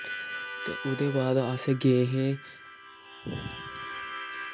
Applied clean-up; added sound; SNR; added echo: none; Harmonica; 10 dB; none.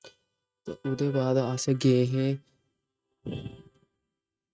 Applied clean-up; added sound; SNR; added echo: neural mask model RNNoise.